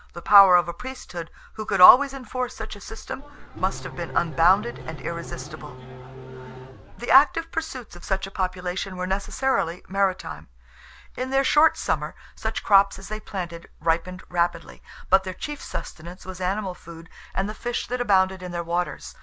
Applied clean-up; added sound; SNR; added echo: none; Race car, auto racing / Engine starting; 13 dB; none.